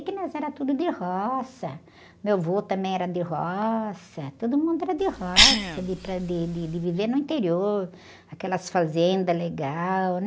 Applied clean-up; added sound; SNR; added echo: none; Cough; -1 dB; none.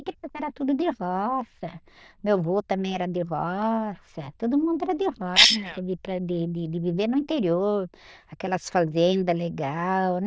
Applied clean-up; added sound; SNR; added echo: neural diffusion model UNIVERSE++.